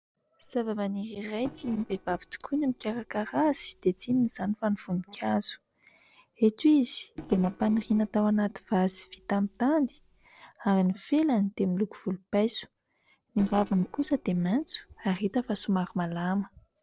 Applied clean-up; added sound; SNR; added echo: neural separator model SepFormer DNS4.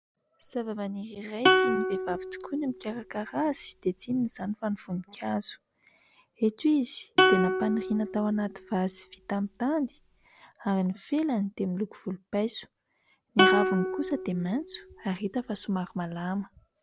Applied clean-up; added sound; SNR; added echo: none; Plucked string instrument; -1 dB; none.